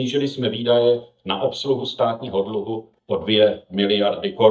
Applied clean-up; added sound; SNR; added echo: neural mask model DeepFilterNet 3.